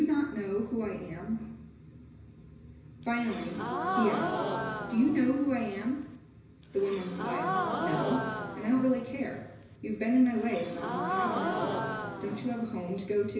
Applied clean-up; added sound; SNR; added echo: none; Gasp; 3 dB; reverberation time 0.4 s.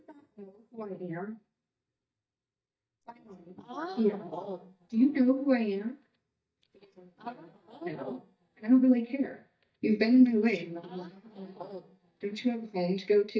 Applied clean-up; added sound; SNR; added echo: neural mask model DeepFilterNet 3.